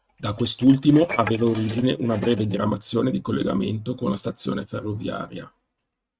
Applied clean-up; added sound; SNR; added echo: neural mask model RNNoise.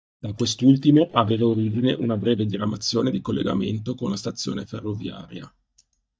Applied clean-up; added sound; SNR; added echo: neural mask model DeepFilterNet 3.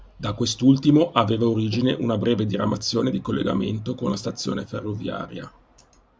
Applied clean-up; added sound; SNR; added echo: none; none; none; none.